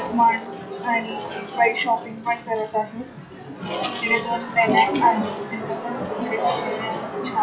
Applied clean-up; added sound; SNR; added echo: classical method WPE with log-MMSE.